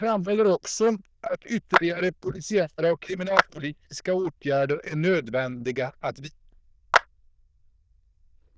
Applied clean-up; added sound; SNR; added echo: neural diffusion model UNIVERSE++.